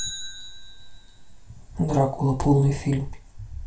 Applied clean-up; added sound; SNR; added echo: none; Bicycle; 17 dB; reverberation time 0.3 s.